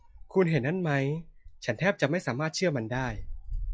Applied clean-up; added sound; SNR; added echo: classical method log-MMSE.